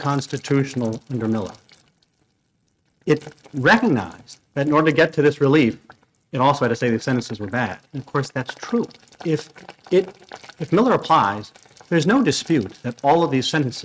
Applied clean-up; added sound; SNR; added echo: neural mask model RNNoise.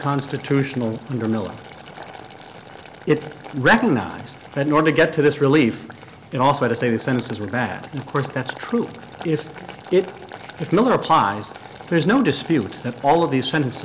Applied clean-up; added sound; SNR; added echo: none; Boiling; 18 dB; none.